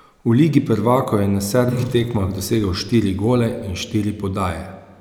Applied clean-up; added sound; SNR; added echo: neural mask model Resemble Enhance denoiser.